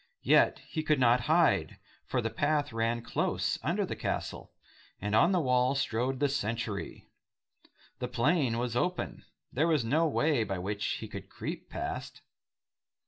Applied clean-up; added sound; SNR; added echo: none; none; none; reverberation time 0.2 s.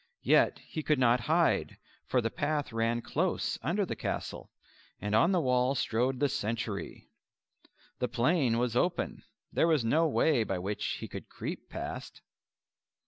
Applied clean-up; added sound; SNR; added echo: none; none; none; none.